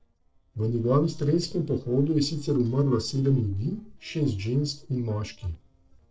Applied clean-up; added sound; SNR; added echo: neural separator model SepFormer DNS4.